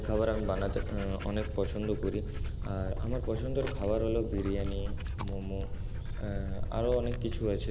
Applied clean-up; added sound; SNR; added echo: none; Dog; 0 dB; none.